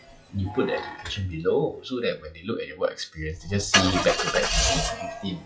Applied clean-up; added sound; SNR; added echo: classical method WPE with log-MMSE.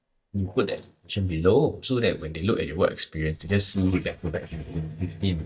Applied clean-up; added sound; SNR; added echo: neural mask model DeepFilterNet 3.